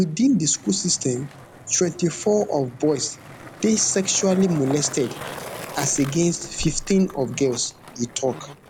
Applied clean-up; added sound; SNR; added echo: none; Vehicle + Skateboard; 15 dB; none.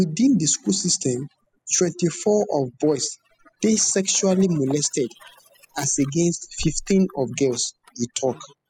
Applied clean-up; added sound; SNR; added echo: classical method spectral subtraction.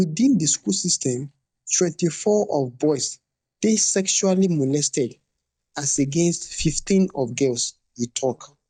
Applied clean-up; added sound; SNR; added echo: neural mask model DeepFilterNet 3.